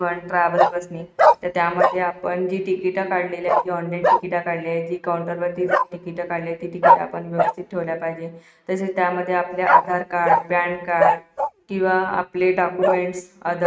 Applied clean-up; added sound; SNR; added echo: neural mask model RNNoise.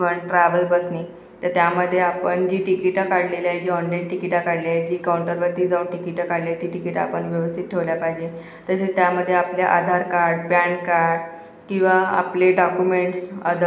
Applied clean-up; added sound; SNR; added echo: none; none; none; none.